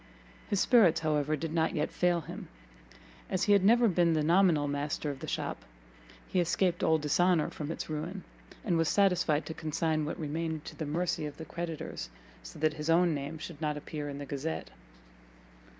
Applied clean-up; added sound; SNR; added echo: none; none; none; none.